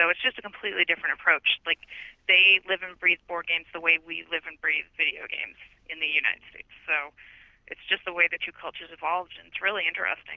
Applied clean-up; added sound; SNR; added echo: none; none; none; none.